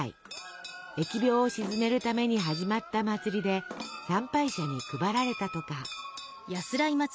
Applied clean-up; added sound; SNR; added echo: none; none; none; none.